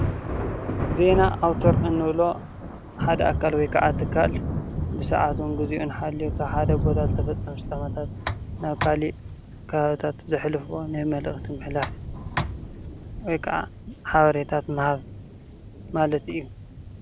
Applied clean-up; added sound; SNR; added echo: none; Tick + Thunder; 3 dB; none.